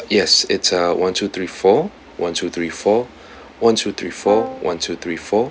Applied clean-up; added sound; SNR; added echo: none; Brass instrument; 9 dB; none.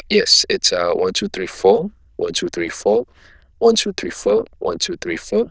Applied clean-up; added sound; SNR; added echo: neural diffusion model UNIVERSE++.